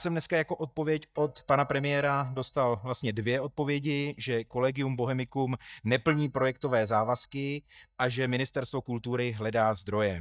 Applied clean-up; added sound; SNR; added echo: neural mask model DeepFilterNet 3.